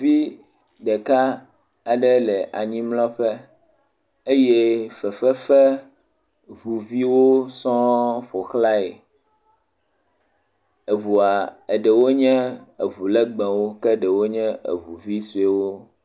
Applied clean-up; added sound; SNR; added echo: none; none; none; none.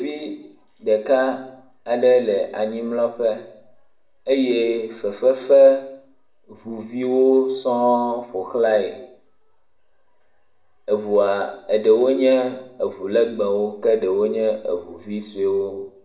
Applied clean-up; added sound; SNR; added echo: none; none; none; reverberation time 0.7 s.